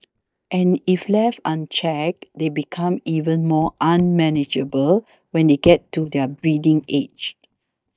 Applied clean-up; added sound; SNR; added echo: neural mask model DeepFilterNet 3.